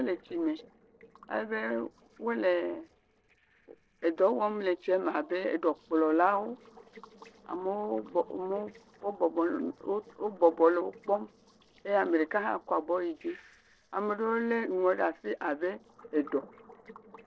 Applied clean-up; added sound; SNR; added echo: neural separator model SepFormer DNS4.